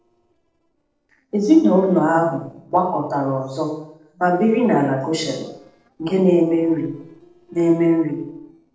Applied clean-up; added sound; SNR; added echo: neural separator model SepFormer DNS4.